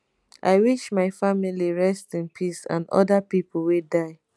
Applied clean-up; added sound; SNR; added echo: none; none; none; none.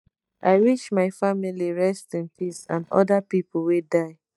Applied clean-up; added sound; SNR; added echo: neural mask model DeepFilterNet 3.